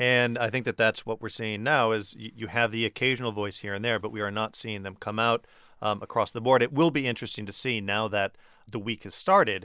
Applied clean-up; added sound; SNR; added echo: none; none; none; none.